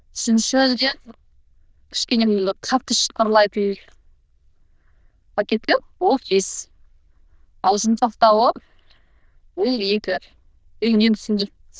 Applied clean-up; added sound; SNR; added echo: neural diffusion model UNIVERSE++.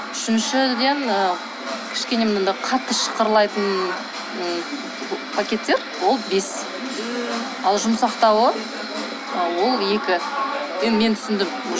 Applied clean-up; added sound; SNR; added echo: none; none; none; none.